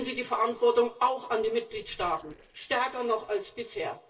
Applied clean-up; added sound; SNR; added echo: neural separator model SepFormer DNS4.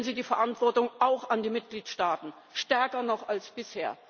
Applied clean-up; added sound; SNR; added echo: none; none; none; none.